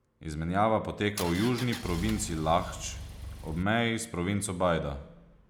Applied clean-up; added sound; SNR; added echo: none; Engine; 9 dB; none.